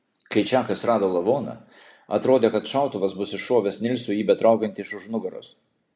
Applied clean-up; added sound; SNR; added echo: none; none; none; none.